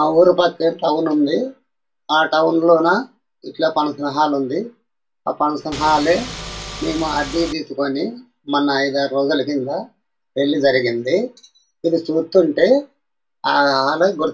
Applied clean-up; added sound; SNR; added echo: none; Engine / Car; 11 dB; reverberation time 0.2 s.